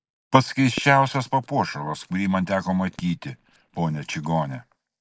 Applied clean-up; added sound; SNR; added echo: neural mask model DeepFilterNet 3.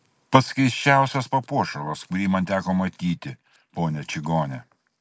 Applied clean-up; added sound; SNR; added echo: none; none; none; none.